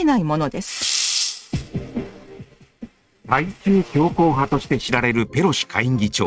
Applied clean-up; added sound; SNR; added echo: neural mask model RNNoise.